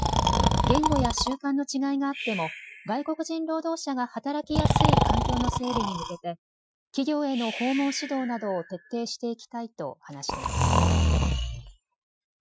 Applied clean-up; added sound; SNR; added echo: classical method Wiener filter.